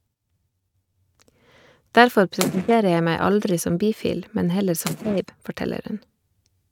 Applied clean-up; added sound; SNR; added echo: neural mask model RNNoise.